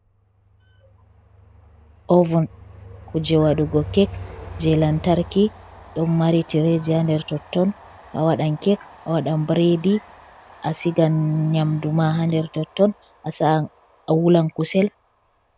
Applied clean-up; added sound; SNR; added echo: none; Train; 19 dB; none.